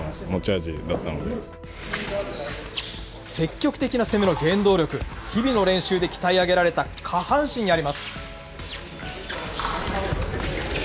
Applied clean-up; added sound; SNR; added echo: none; none; none; none.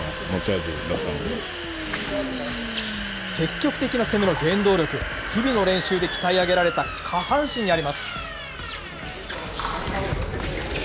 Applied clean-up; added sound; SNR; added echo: none; Domestic sounds, home sounds; 7 dB; none.